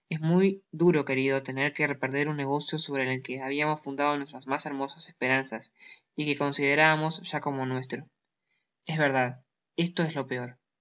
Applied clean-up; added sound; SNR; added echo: none; none; none; none.